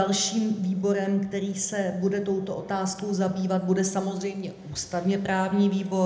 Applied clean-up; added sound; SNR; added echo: none; none; none; reverberation time 0.7 s.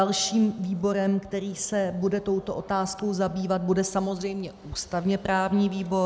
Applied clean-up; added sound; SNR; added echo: none; none; none; none.